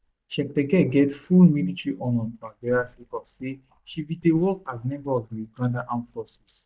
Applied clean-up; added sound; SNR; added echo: neural mask model DeepFilterNet 3.